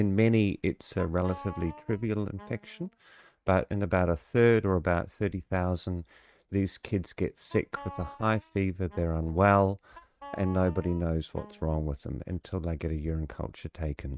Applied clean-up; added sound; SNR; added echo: neural mask model RNNoise.